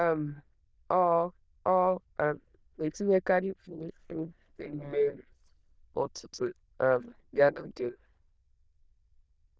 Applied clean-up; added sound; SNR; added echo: neural diffusion model UNIVERSE++.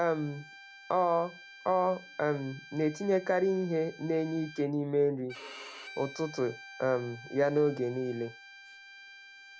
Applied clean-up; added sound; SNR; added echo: none; Bowed string instrument; 18 dB; none.